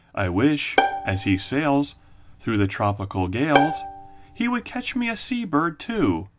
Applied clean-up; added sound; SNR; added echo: none; Bowed string instrument; 4 dB; none.